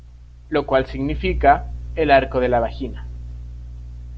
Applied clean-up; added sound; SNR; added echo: none; none; none; none.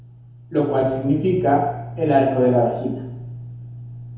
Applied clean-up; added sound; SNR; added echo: none; none; none; reverberation time 1.0 s.